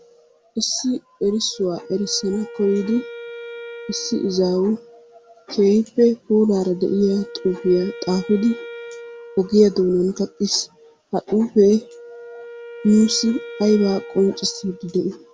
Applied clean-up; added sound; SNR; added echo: none; Wind instrument, woodwind instrument; 17 dB; none.